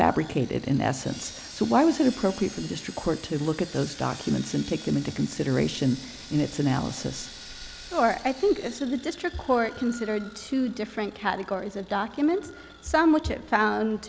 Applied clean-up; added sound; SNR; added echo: none; Sawing; 18 dB; none.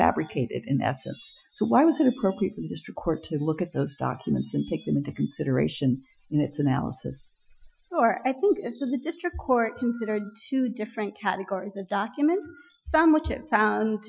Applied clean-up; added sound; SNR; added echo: classical method Wiener filter.